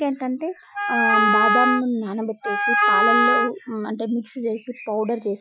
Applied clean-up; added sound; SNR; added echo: classical method Wiener filter.